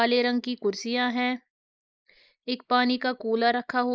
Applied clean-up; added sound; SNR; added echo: neural mask model Resemble Enhance denoiser.